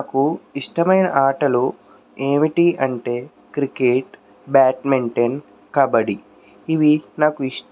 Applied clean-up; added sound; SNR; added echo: none; none; none; none.